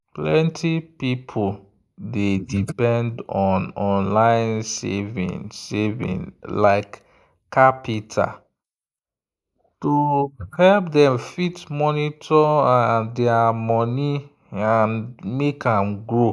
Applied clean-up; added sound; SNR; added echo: neural mask model Resemble Enhance denoiser.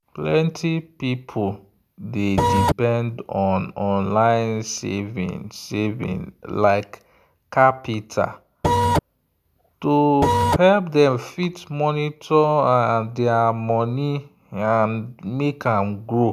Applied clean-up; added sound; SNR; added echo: none; Printer; -4 dB; none.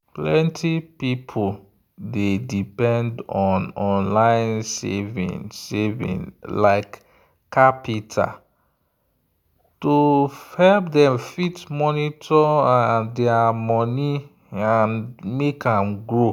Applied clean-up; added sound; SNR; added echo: none; none; none; none.